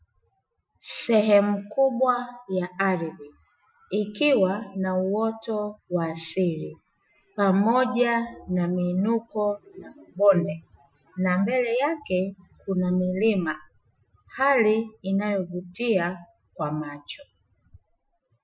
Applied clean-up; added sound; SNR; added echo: classical method Wiener filter.